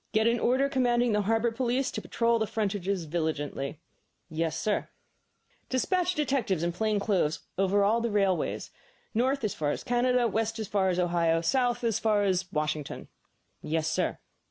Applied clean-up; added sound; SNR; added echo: none; none; none; none.